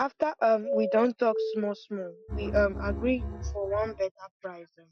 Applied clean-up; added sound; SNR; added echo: classical method Wiener filter.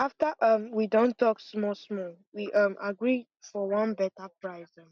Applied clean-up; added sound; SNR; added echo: none; none; none; none.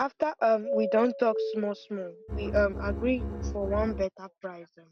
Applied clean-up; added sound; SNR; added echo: none; Bowed string instrument + Doorbell; 4 dB; none.